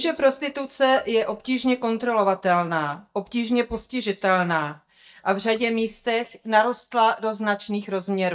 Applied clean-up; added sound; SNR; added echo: neural mask model DeepFilterNet 3.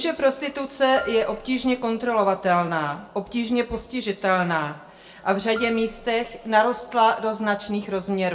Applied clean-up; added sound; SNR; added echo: none; Marimba, xylophone; 19 dB; reverberation time 0.6 s.